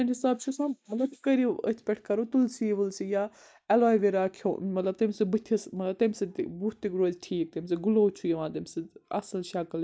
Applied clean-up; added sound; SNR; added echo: neural mask model Resemble Enhance denoiser.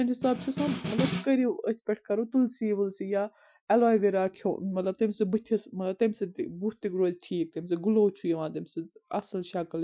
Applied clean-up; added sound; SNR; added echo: classical method Wiener filter.